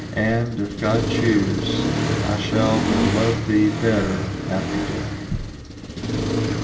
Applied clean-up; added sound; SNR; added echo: none; Accelerating, revving, vroom; 1 dB; reverberation time 0.8 s.